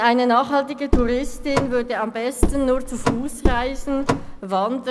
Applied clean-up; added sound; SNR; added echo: none; Car; 0 dB; none.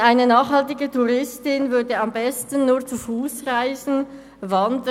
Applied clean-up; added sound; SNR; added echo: none; none; none; none.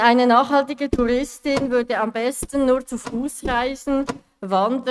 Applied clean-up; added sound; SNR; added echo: neural mask model RNNoise.